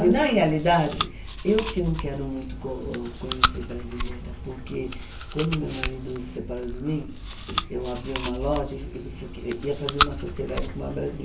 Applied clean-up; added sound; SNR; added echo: none; Chewing, mastication; 4 dB; reverberation time 0.3 s.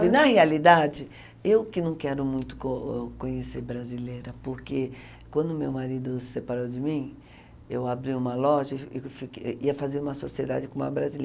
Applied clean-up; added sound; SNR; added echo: none; none; none; none.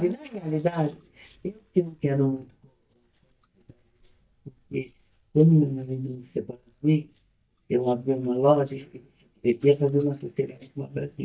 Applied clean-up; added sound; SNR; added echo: neural mask model DeepFilterNet 3.